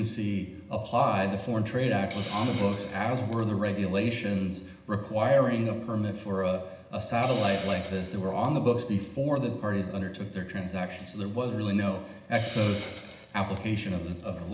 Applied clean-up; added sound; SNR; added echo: none; Hiss; 20 dB; reverberation time 0.8 s.